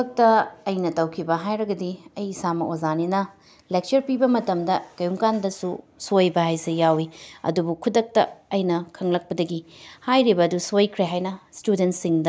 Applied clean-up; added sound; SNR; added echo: none; none; none; none.